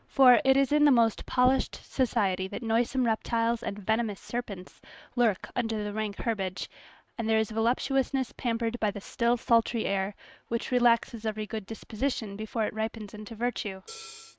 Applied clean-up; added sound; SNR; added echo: neural mask model RNNoise.